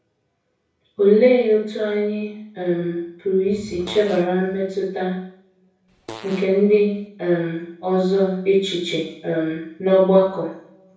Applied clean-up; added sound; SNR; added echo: none; Fart; 20 dB; reverberation time 0.6 s.